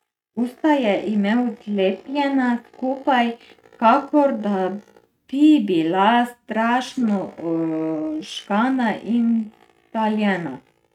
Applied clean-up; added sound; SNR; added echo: neural mask model RNNoise.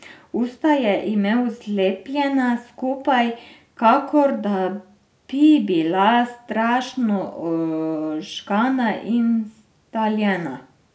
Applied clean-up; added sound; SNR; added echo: none; none; none; none.